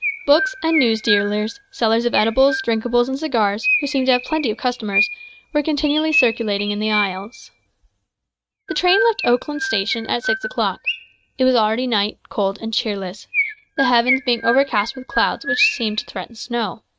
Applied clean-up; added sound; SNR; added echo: neural mask model RNNoise.